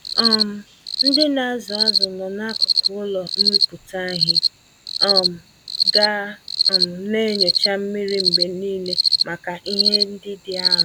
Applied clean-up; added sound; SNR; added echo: none; Cricket; -4 dB; none.